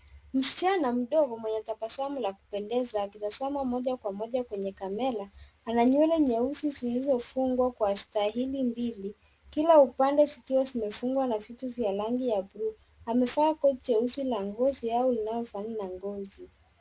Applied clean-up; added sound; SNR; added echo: none; none; none; none.